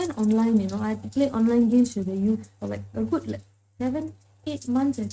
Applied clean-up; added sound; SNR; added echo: neural mask model RNNoise.